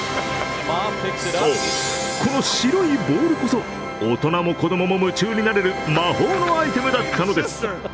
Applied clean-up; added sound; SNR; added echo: none; none; none; none.